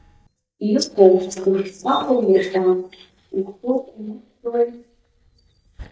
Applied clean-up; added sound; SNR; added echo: neural mask model DeepFilterNet 3.